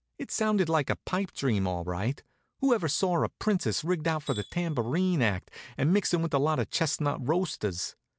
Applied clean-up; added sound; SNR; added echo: none; Tools; 18 dB; none.